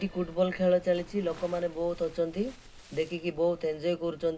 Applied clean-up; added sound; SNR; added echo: none; Waves, surf; 20 dB; reverberation time 0.2 s.